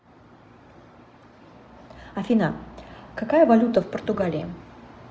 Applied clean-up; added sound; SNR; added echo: none; none; none; none.